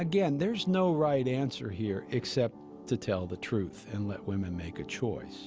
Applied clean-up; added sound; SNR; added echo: none; none; none; none.